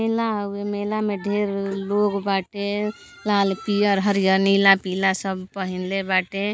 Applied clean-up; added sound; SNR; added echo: none; none; none; none.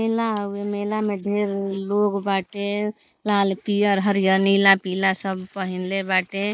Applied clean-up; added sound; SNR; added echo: neural mask model Resemble Enhance denoiser.